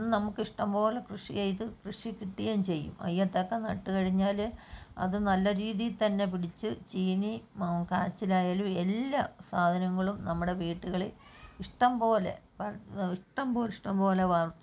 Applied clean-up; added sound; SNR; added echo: none; none; none; none.